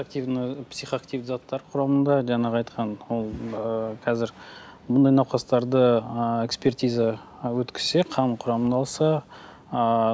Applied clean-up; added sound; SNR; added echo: none; none; none; none.